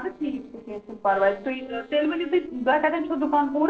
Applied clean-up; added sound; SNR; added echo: neural separator model SepFormer DNS4.